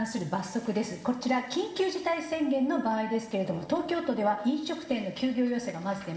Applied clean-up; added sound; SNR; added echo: none; Brass instrument; 18 dB; reverberation time 1.0 s.